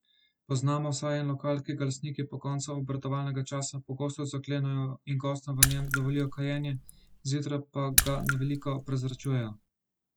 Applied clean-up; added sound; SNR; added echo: none; Raindrop / Splash, splatter; 1 dB; none.